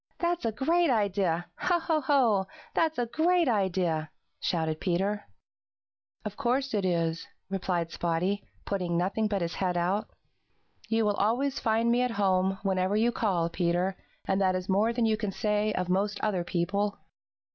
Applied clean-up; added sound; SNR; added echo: none; none; none; none.